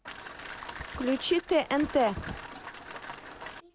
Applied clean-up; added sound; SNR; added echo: none; Rain; 11 dB; none.